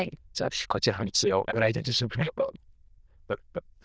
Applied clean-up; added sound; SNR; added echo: neural diffusion model UNIVERSE++.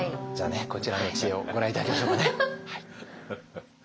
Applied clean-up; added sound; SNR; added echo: none; Guitar; 12 dB; none.